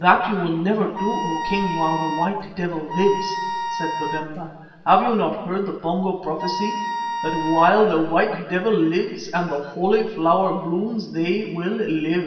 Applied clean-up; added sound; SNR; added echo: none; Wind instrument, woodwind instrument; 6 dB; reverberation time 1.4 s.